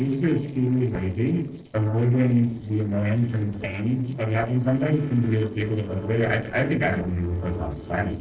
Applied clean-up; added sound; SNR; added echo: neural separator model SepFormer DNS4.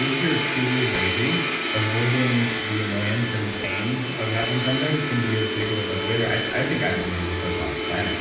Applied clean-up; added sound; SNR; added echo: none; Domestic sounds, home sounds; 1 dB; reverberation time 0.9 s.